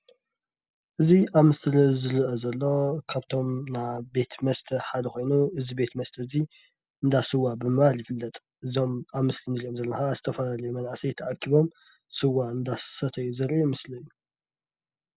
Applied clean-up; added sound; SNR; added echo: none; none; none; none.